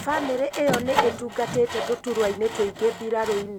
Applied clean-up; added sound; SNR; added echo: none; Sawing; 6 dB; none.